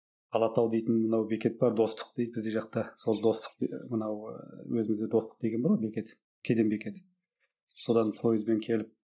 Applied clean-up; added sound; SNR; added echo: neural mask model DeepFilterNet 3.